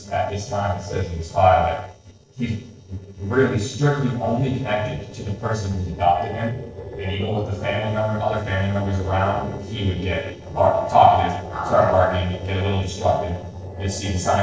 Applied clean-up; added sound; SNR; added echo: neural separator model SepFormer DNS4.